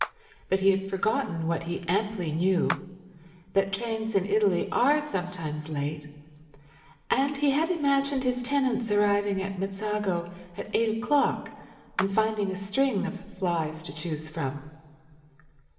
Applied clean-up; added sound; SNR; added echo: none; Clapping; 12 dB; reverberation time 2.5 s.